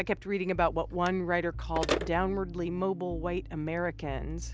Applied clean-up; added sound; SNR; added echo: none; Telephone; 10 dB; none.